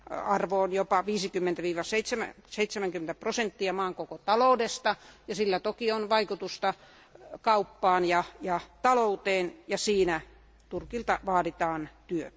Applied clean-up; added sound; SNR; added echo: none; none; none; none.